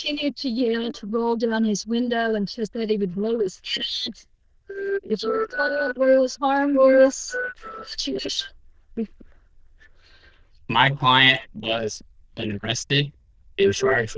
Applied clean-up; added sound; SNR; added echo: neural diffusion model UNIVERSE++.